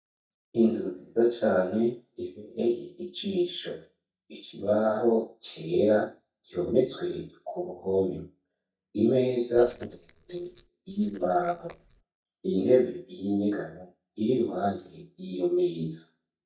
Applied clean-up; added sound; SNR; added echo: neural mask model DeepFilterNet 3.